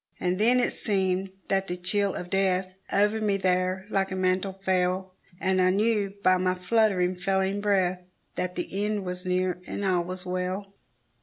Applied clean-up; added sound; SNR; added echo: none; none; none; none.